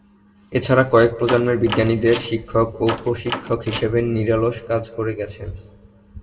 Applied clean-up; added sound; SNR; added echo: none; Door; 11 dB; reverberation time 0.9 s.